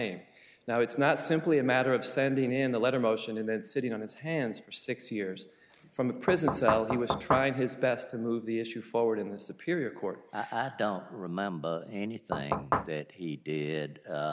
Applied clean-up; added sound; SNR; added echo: none; Knock / Wood; 0 dB; none.